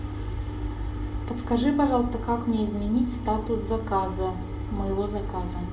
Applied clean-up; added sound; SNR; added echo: none; none; none; reverberation time 0.9 s.